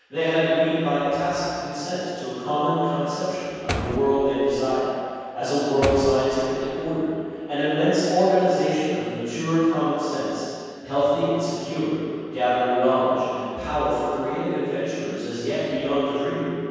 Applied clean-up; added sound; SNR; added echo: none; Door; 9 dB; reverberation time 2.2 s.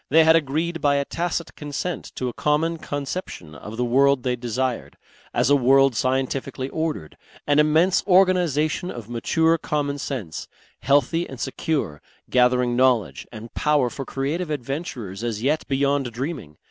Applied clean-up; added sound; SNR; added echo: none; none; none; none.